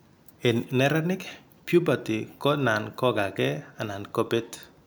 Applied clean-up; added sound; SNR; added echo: none; none; none; none.